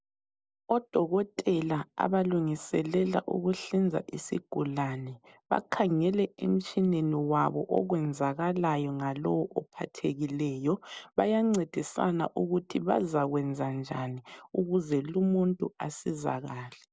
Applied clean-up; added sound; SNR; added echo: none; none; none; none.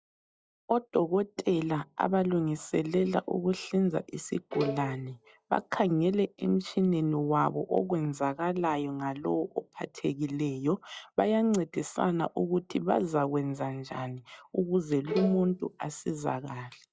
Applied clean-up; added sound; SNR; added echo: classical method log-MMSE.